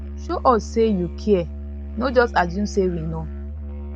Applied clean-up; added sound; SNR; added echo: none; Musical instrument; 9 dB; none.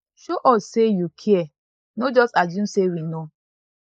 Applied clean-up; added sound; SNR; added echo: neural mask model Resemble Enhance denoiser.